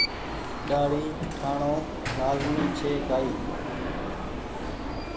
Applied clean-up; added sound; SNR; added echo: none; Alarm; 0 dB; none.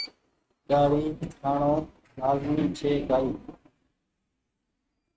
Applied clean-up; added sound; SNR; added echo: neural mask model RNNoise.